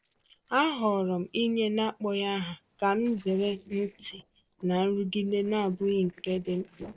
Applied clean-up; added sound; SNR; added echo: neural separator model SepFormer DNS4.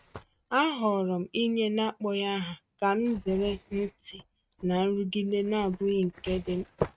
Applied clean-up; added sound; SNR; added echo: neural mask model RNNoise.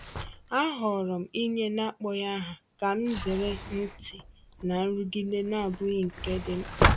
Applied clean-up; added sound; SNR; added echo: none; Sliding door; 3 dB; none.